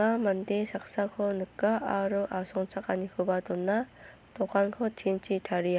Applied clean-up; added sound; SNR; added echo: none; none; none; none.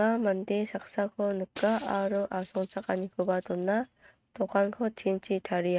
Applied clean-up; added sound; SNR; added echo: neural mask model RNNoise.